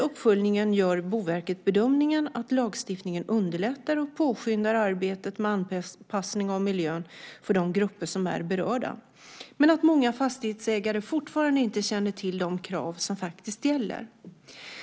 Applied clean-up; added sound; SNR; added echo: none; none; none; none.